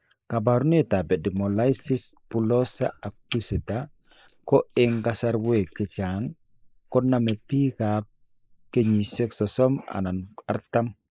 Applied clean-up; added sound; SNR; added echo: neural mask model Resemble Enhance denoiser.